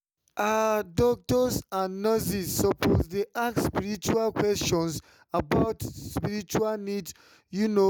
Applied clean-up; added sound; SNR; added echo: none; none; none; none.